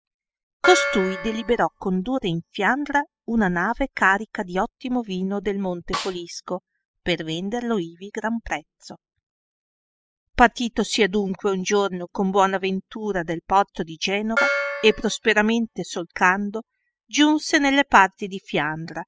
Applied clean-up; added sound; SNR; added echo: classical method spectral subtraction.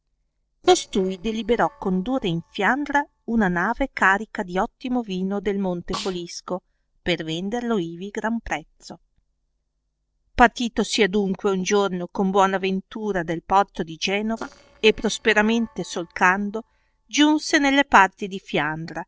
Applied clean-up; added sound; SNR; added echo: neural separator model SepFormer DNS4.